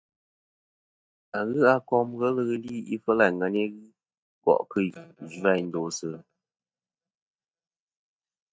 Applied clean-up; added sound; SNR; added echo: neural mask model DeepFilterNet 3.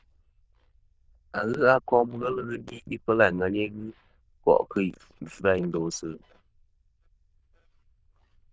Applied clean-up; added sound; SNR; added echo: neural diffusion model UNIVERSE++.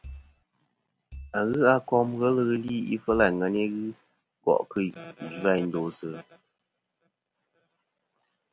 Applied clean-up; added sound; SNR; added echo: none; Marimba, xylophone / Wood; 15 dB; none.